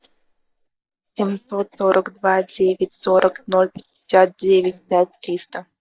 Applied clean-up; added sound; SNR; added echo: neural mask model DeepFilterNet 3.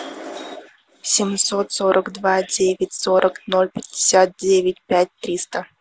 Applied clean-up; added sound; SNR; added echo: none; none; none; none.